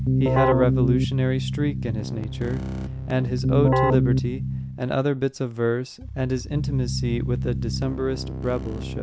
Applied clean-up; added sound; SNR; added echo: none; Keyboard (musical); -1 dB; none.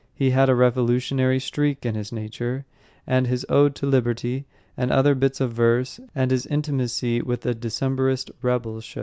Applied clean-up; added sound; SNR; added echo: none; none; none; none.